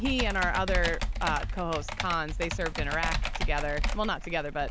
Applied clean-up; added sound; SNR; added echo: none; Computer keyboard; 0 dB; none.